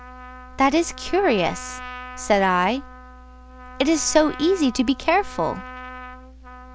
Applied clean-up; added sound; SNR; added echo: none; Trumpet; 16 dB; none.